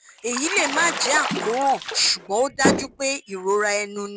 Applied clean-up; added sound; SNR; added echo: none; Slam + Bathtub (filling or washing) / Splash, splatter; 4 dB; none.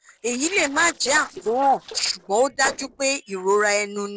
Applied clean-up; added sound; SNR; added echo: neural separator model SepFormer DNS4.